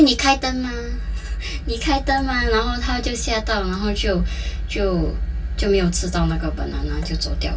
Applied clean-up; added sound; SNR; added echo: none; none; none; reverberation time 0.1 s.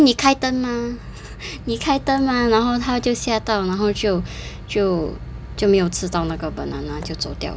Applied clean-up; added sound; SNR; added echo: none; none; none; none.